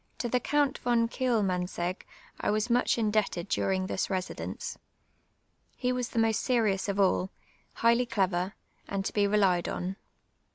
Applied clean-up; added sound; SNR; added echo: none; none; none; none.